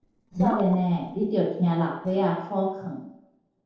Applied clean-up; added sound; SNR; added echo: neural separator model SepFormer DNS4.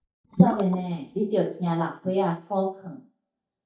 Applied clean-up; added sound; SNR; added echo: neural mask model DeepFilterNet 3.